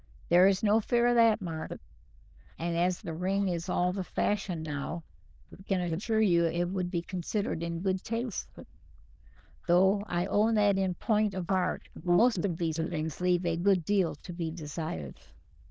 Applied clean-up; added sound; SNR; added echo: neural diffusion model UNIVERSE++.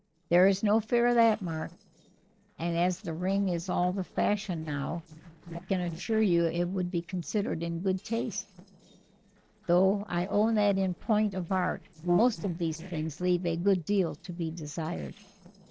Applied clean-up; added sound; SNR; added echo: neural separator model SepFormer DNS4.